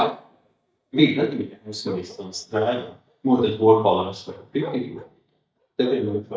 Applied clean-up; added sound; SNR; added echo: neural mask model DeepFilterNet 3.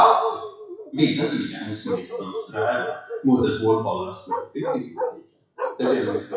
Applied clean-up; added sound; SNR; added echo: classical method WPE with log-MMSE.